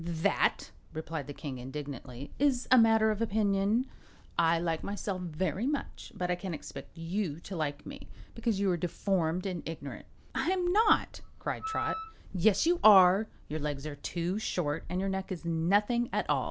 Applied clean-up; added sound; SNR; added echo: none; Wind instrument, woodwind instrument; 10 dB; none.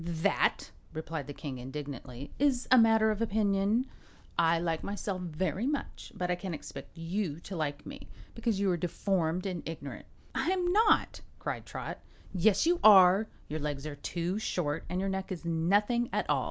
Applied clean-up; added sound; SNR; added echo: none; none; none; none.